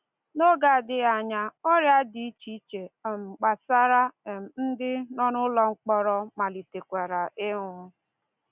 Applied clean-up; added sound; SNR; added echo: none; none; none; none.